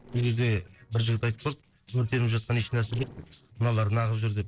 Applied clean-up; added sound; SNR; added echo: neural separator model SepFormer DNS4.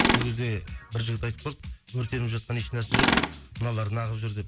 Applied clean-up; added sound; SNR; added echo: none; Tools; 0 dB; none.